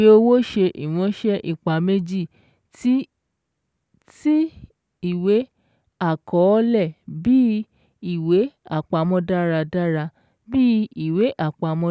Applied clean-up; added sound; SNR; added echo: none; none; none; none.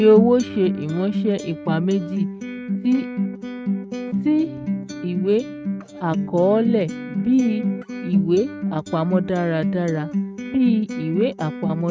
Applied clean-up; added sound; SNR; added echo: neural mask model RNNoise.